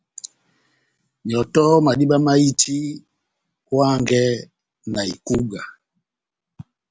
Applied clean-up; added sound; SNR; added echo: none; none; none; none.